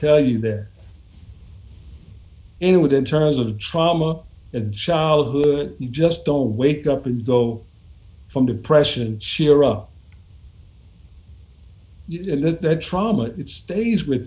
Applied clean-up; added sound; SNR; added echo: none; none; none; none.